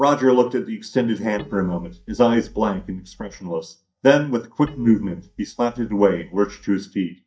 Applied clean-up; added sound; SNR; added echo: neural mask model DeepFilterNet 3.